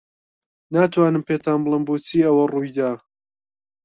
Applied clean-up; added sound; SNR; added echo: neural mask model DeepFilterNet 3.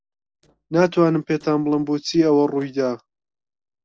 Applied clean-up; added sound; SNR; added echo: neural separator model SepFormer DNS4.